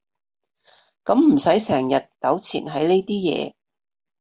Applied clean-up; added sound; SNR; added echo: none; none; none; none.